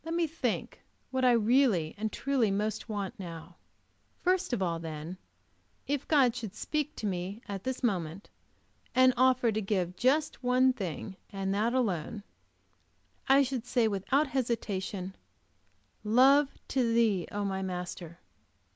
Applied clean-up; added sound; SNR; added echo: none; none; none; none.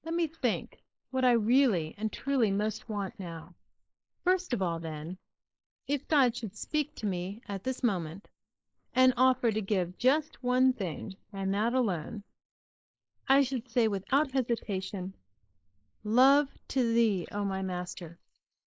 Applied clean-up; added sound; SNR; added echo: neural mask model Resemble Enhance denoiser.